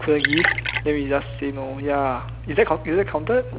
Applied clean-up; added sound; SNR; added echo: none; Liquid; 5 dB; none.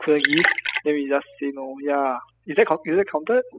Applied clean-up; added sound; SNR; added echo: classical method spectral subtraction.